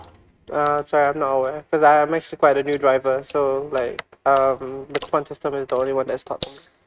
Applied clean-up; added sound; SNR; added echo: neural mask model RNNoise.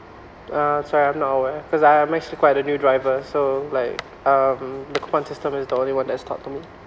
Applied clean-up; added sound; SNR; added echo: none; none; none; none.